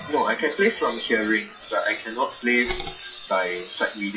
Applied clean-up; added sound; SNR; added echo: classical method WPE with log-MMSE.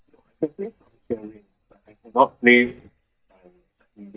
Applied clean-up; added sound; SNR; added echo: neural mask model DeepFilterNet 3.